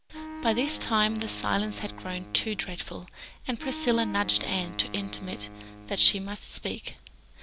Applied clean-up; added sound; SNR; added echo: none; Wind instrument, woodwind instrument; 15 dB; none.